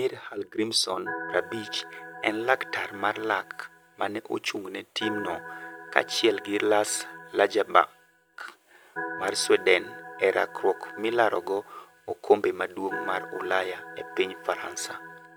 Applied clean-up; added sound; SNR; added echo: none; Organ; 13 dB; none.